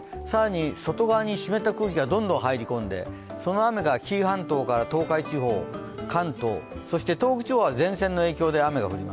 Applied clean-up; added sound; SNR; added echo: none; none; none; none.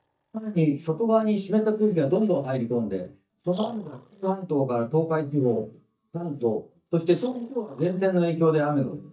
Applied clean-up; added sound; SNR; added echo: neural mask model DeepFilterNet 3.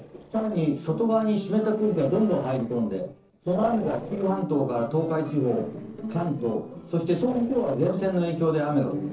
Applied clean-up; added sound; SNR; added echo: neural separator model SepFormer DNS4.